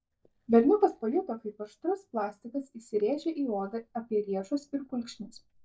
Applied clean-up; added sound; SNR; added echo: neural mask model DeepFilterNet 3.